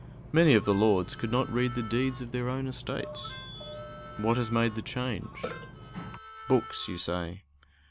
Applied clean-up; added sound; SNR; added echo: none; Harmonica + Burping, eructation; 13 dB; none.